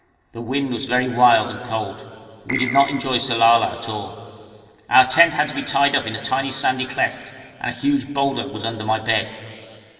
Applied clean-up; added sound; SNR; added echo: none; Keyboard (musical); 6 dB; reverberation time 2.7 s.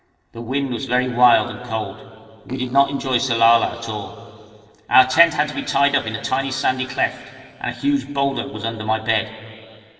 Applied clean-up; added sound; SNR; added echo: neural separator model SepFormer DNS4.